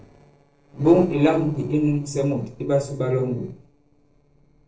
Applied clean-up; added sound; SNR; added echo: neural separator model SepFormer DNS4.